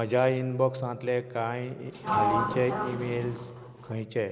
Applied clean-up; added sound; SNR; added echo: none; Sliding door; 1 dB; none.